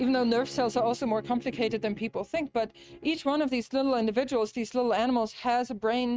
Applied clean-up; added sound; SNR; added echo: neural mask model RNNoise.